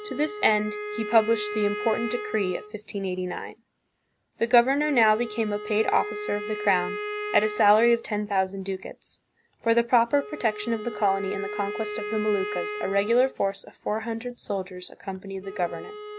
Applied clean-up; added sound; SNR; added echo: none; Wind instrument, woodwind instrument; 10 dB; none.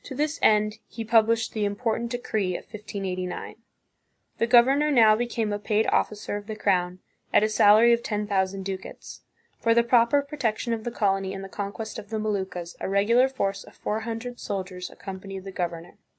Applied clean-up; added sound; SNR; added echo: none; none; none; none.